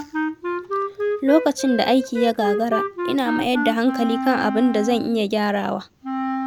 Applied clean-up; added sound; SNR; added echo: none; Wind instrument, woodwind instrument; 5 dB; none.